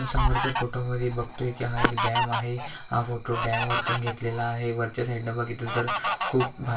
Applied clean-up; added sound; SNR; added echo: none; Fowl; 1 dB; reverberation time 0.3 s.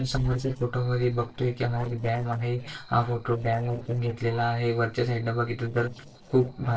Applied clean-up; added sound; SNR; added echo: neural separator model SepFormer DNS4.